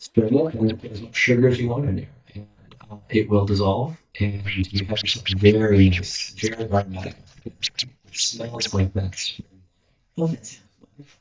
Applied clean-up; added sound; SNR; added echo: neural mask model DeepFilterNet 3.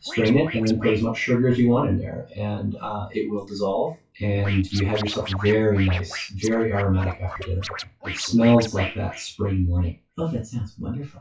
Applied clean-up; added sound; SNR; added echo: classical method WPE with log-MMSE.